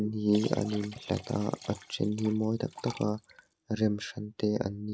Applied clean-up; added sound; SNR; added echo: none; Liquid; 18 dB; none.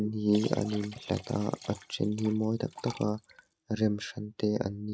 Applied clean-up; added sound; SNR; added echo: neural mask model RNNoise.